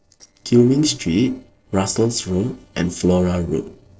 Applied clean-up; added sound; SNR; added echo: neural separator model SepFormer DNS4.